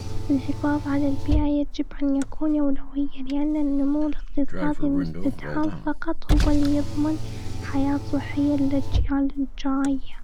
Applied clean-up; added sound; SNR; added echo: none; Car; -1 dB; none.